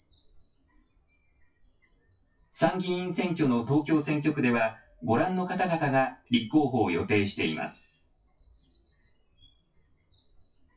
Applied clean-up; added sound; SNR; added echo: classical method WPE with log-MMSE.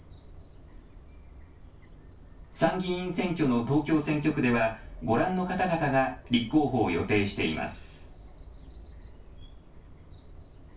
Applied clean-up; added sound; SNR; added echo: none; Bird vocalization, bird call, bird song; 17 dB; reverberation time 0.3 s.